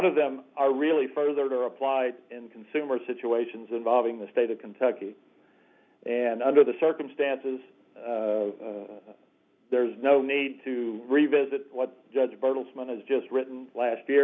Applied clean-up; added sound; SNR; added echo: none; none; none; none.